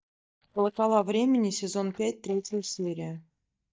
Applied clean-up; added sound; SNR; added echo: neural mask model DeepFilterNet 3.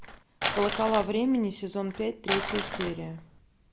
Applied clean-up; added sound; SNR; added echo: none; Crumpling, crinkling; 3 dB; none.